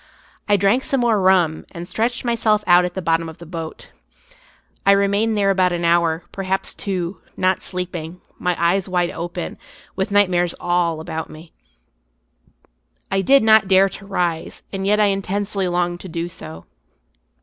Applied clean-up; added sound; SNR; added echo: none; none; none; none.